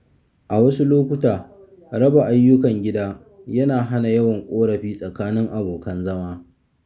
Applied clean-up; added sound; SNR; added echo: none; none; none; none.